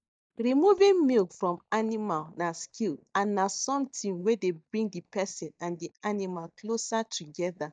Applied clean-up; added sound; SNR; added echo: neural mask model DeepFilterNet 3.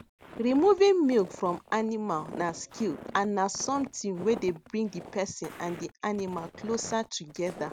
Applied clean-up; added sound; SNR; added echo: none; Walk, footsteps; 17 dB; none.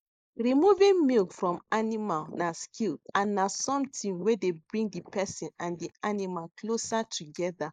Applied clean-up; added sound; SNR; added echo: neural mask model Resemble Enhance denoiser.